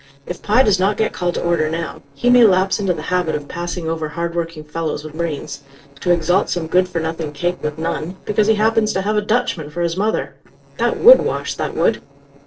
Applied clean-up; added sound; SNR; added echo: neural separator model SepFormer DNS4.